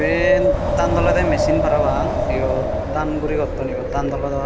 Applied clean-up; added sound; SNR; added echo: none; Wind; -3 dB; none.